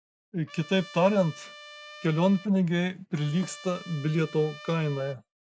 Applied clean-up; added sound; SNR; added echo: none; Trumpet; 19 dB; none.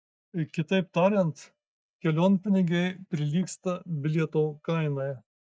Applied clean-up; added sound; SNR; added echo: neural mask model DeepFilterNet 3.